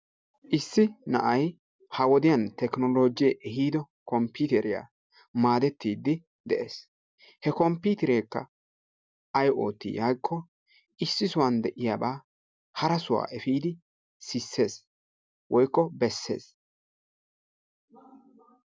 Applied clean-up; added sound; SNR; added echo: none; none; none; none.